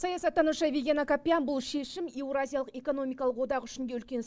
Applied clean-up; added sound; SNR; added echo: none; none; none; none.